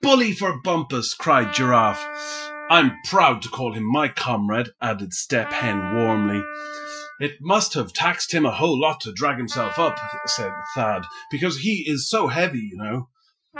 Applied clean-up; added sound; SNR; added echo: classical method Wiener filter.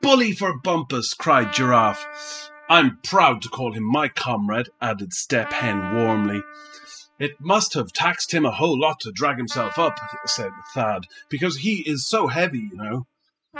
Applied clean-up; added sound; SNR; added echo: classical method spectral subtraction.